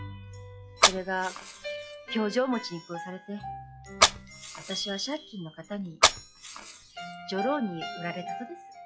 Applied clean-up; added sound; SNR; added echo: classical method log-MMSE.